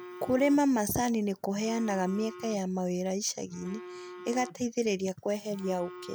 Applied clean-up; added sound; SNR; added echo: none; Telephone; 16 dB; none.